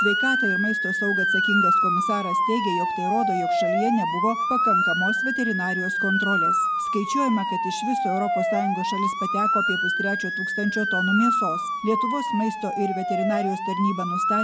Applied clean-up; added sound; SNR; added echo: none; Motor vehicle (road) / Siren; -4 dB; reverberation time 0.9 s.